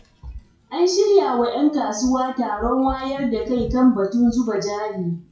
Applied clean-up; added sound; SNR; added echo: classical method WPE with log-MMSE.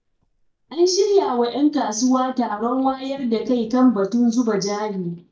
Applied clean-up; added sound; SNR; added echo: neural mask model DeepFilterNet 3.